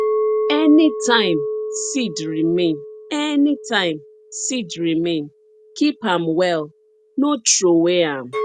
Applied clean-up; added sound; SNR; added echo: none; Chink, clink; 8 dB; none.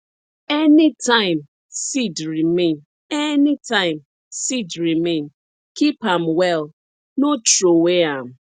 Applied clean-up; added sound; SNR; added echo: none; none; none; none.